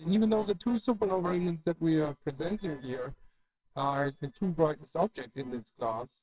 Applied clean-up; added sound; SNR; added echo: neural separator model SepFormer WHAMR!.